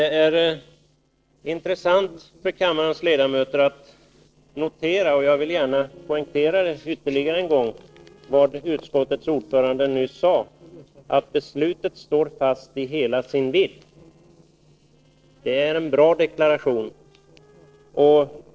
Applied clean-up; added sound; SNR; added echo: neural separator model SepFormer DNS4.